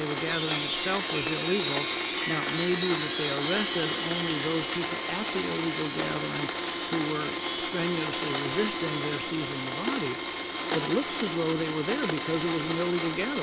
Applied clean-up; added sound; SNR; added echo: none; Chime + Domestic sounds, home sounds; 0 dB; none.